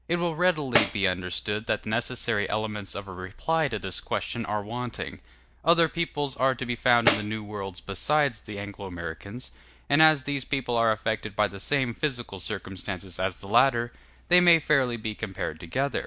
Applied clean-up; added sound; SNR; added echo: none; Tambourine; -2 dB; none.